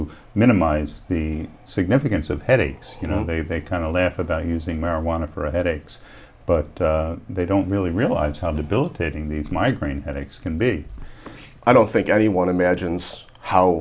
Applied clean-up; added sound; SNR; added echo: none; none; none; none.